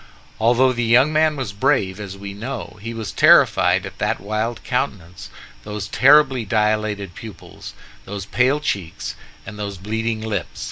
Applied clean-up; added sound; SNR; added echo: none; none; none; none.